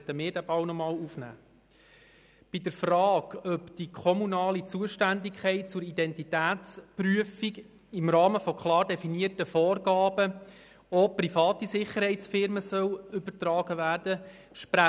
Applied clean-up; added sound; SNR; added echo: none; none; none; none.